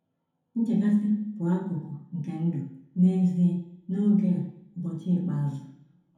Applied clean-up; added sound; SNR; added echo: none; none; none; reverberation time 0.7 s.